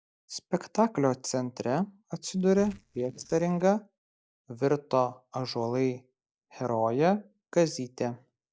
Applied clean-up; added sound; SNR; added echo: neural mask model DeepFilterNet 3.